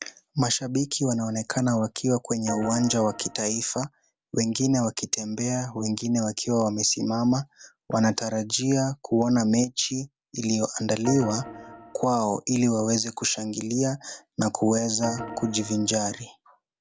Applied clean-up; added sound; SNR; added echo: none; Organ; 12 dB; none.